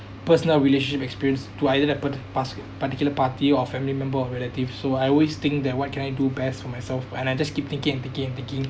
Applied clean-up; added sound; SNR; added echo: none; none; none; none.